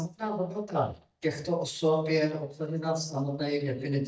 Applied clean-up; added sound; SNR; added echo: neural mask model DeepFilterNet 3.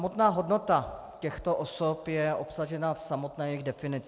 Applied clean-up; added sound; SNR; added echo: none; none; none; none.